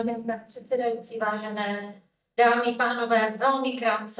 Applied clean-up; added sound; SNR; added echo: neural mask model DeepFilterNet 3.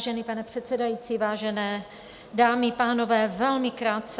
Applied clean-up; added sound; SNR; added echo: none; none; none; none.